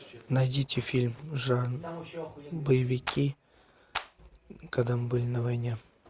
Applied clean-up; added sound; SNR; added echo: none; Clapping; 8 dB; none.